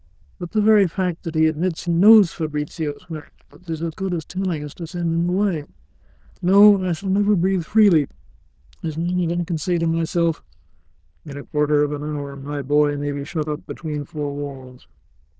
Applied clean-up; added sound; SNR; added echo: neural diffusion model UNIVERSE++.